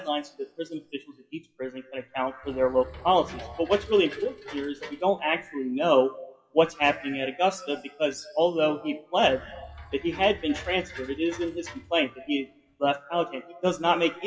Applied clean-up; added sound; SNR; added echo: classical method WPE with log-MMSE.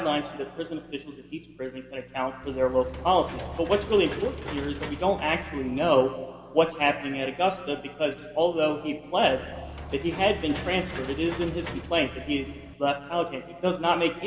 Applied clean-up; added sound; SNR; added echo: none; Engine / Mechanisms; 11 dB; reverberation time 1.7 s.